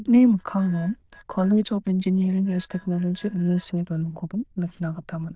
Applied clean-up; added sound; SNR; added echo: neural diffusion model UNIVERSE++.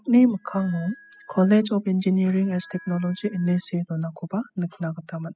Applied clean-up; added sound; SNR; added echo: classical method spectral subtraction.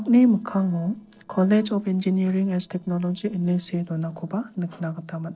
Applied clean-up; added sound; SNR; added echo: neural separator model SepFormer DNS4.